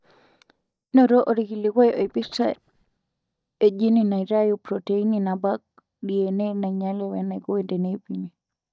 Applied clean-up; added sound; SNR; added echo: neural mask model DeepFilterNet 3.